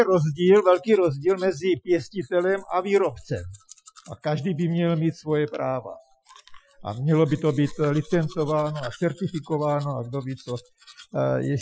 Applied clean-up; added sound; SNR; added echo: classical method Wiener filter.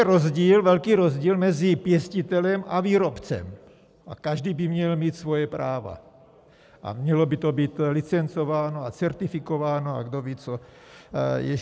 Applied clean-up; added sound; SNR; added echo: none; none; none; none.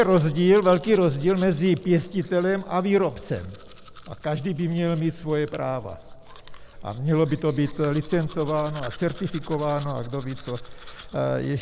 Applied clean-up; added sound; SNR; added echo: none; Domestic sounds, home sounds; 16 dB; none.